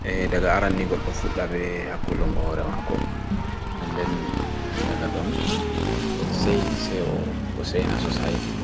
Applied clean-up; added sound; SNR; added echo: none; Motorcycle + Race car, auto racing; -3 dB; none.